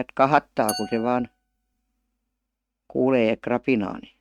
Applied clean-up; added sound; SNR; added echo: neural mask model RNNoise.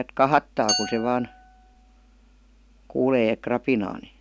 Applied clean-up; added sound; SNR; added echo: none; Glass; 4 dB; none.